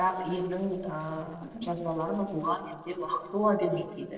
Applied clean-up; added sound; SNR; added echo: neural separator model SepFormer DNS4.